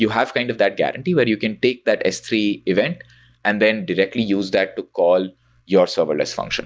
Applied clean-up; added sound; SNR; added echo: none; none; none; none.